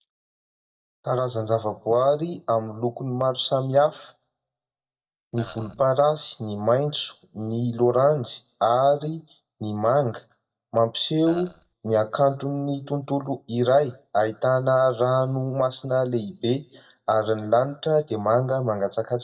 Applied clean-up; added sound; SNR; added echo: neural mask model DeepFilterNet 3.